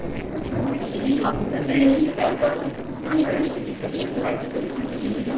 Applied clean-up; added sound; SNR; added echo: neural separator model SepFormer DNS4.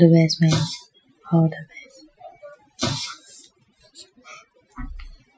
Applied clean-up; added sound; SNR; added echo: classical method Wiener filter.